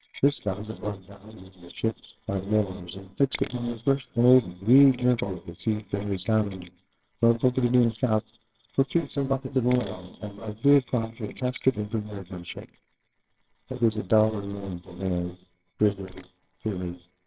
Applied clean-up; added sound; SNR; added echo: neural separator model SepFormer WHAMR!.